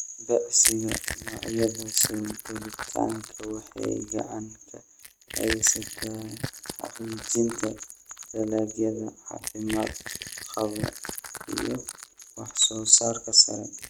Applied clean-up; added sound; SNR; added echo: neural mask model RNNoise.